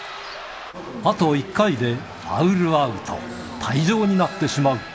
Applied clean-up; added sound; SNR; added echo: none; none; none; none.